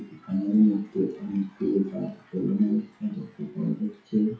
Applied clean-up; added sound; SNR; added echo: classical method WPE with log-MMSE.